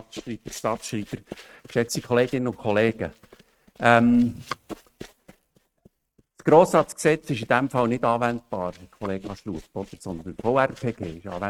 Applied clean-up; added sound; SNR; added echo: neural mask model RNNoise.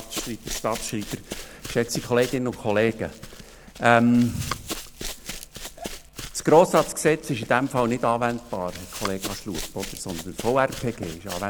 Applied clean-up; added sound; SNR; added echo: none; Run; 12 dB; none.